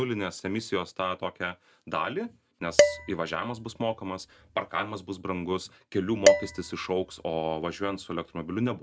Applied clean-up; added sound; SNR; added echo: none; Dishes, pots, and pans; -2 dB; none.